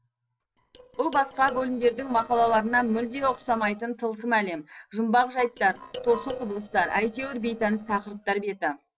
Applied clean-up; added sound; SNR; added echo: neural separator model SepFormer DNS4.